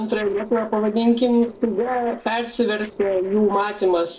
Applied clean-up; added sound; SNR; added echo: neural separator model SepFormer DNS4.